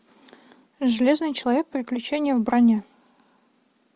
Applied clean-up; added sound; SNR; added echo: none; none; none; none.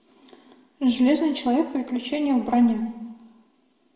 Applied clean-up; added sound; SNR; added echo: none; none; none; reverberation time 0.9 s.